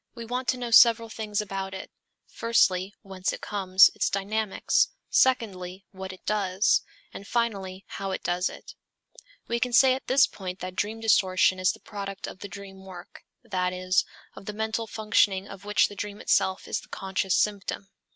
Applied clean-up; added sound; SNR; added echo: none; none; none; none.